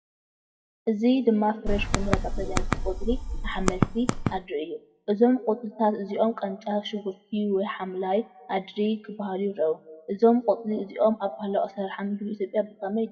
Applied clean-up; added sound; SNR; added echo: classical method WPE with log-MMSE.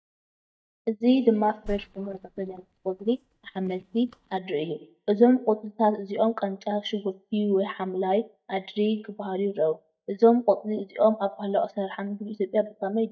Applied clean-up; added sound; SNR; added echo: neural mask model DeepFilterNet 3.